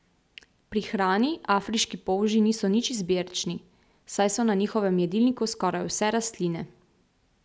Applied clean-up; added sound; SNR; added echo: none; none; none; none.